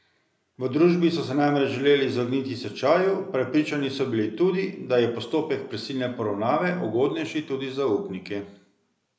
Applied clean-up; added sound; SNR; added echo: none; none; none; none.